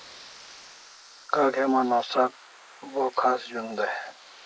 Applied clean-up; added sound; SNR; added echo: neural mask model Resemble Enhance denoiser.